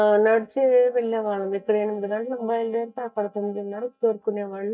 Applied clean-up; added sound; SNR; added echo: neural mask model DeepFilterNet 3.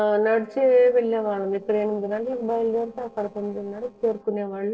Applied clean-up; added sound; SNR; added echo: neural separator model SepFormer DNS4.